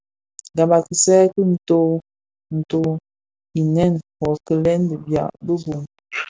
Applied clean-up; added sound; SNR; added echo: none; none; none; none.